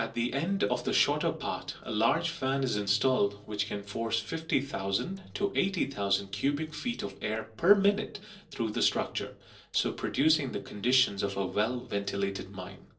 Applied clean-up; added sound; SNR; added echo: neural separator model SepFormer DNS4.